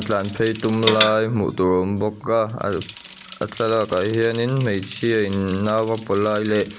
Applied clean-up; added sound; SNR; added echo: none; Bicycle; 12 dB; none.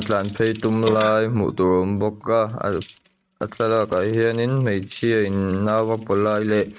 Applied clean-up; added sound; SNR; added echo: neural mask model RNNoise.